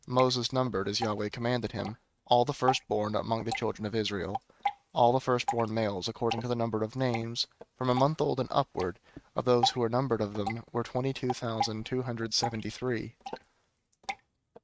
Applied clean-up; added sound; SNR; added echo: neural mask model RNNoise.